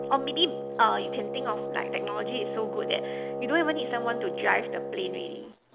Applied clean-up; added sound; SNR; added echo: none; Wind instrument, woodwind instrument; 4 dB; none.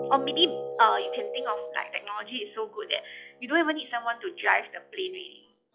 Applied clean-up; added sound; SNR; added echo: classical method log-MMSE.